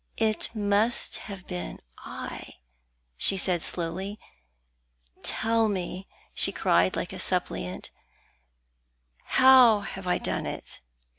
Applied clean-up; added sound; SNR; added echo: none; none; none; none.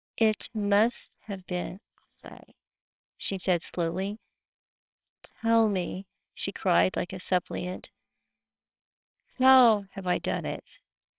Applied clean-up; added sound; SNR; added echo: neural separator model SepFormer WHAMR!.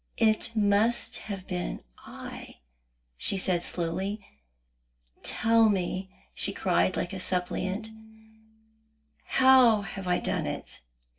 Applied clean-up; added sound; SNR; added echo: neural separator model SepFormer DNS4.